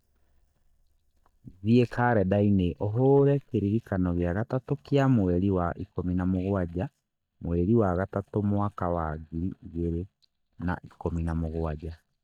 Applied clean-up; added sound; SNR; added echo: neural mask model DeepFilterNet 3.